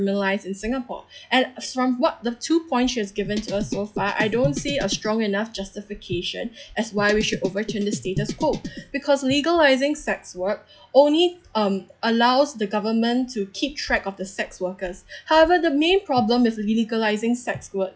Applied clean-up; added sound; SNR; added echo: classical method log-MMSE.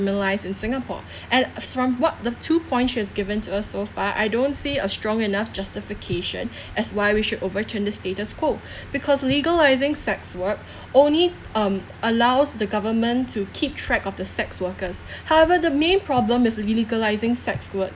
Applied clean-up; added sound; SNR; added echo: none; none; none; none.